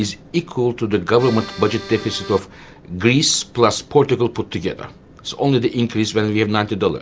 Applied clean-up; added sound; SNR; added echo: none; Accordion; 14 dB; none.